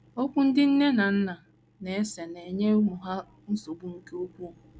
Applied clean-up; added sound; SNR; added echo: none; none; none; none.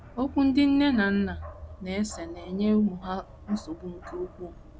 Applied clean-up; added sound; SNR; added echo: none; Bark; 16 dB; none.